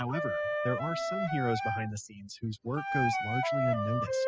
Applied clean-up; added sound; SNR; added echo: classical method spectral subtraction.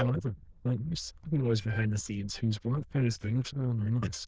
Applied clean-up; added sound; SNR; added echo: neural diffusion model UNIVERSE++.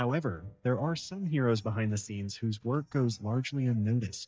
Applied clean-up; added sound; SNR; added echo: neural mask model DeepFilterNet 3.